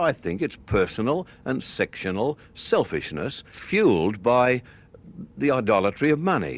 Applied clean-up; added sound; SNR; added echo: none; none; none; none.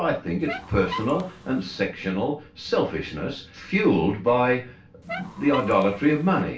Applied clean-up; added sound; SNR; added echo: none; Squeak; 12 dB; reverberation time 0.3 s.